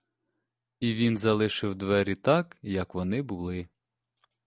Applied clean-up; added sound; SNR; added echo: none; none; none; none.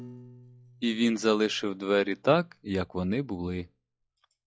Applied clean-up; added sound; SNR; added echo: classical method log-MMSE.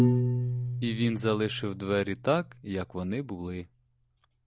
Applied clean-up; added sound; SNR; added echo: none; Piano; 0 dB; none.